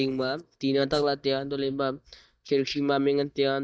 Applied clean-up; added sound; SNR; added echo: neural mask model DeepFilterNet 3.